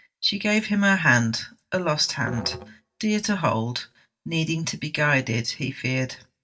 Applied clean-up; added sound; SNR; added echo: none; Musical instrument; 19 dB; reverberation time 0.2 s.